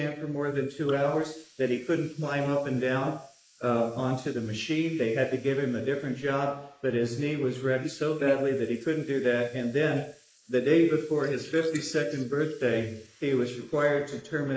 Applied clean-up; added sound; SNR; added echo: neural mask model Resemble Enhance denoiser.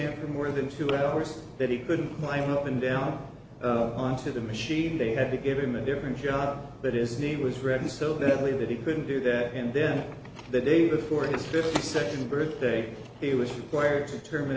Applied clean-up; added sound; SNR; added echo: none; none; none; none.